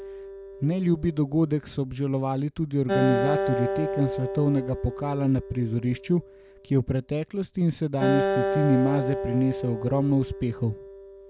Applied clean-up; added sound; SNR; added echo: none; Acoustic guitar; 5 dB; none.